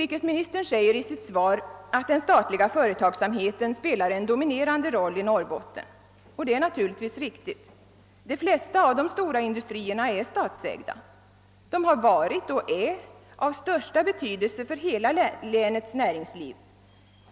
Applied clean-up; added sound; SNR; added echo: none; none; none; none.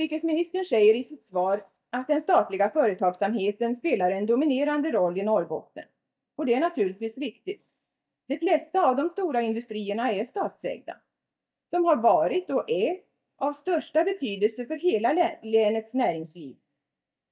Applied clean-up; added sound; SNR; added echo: neural mask model DeepFilterNet 3.